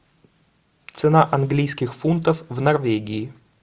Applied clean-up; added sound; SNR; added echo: none; none; none; none.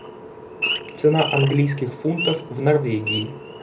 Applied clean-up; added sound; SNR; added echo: none; Idling / Wild animals; 7 dB; reverberation time 0.3 s.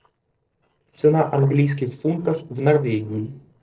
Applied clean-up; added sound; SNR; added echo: neural separator model SepFormer DNS4.